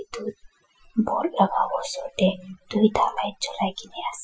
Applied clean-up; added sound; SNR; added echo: classical method Wiener filter.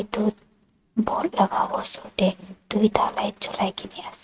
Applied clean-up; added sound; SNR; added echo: neural mask model RNNoise.